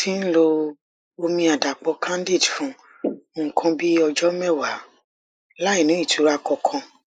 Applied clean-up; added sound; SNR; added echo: neural mask model Resemble Enhance denoiser.